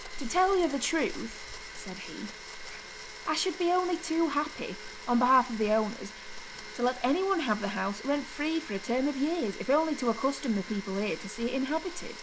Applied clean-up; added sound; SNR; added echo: none; Domestic sounds, home sounds + Squeak / Walk, footsteps; 12 dB; none.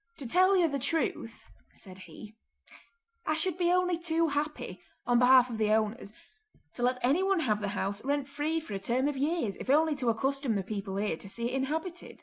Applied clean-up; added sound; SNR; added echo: none; none; none; none.